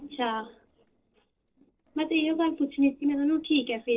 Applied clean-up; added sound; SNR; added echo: neural separator model SepFormer DNS4.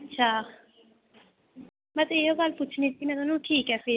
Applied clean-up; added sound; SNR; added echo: none; none; none; none.